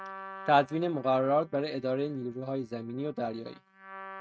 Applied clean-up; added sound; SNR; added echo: neural mask model RNNoise.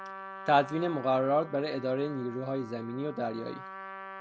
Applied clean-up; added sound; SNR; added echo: none; Trumpet; 13 dB; none.